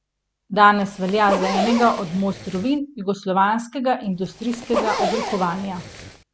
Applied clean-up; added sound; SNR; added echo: none; Zipper (clothing); 7 dB; none.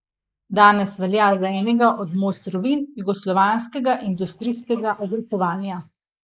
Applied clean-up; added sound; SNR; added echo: neural mask model Resemble Enhance denoiser.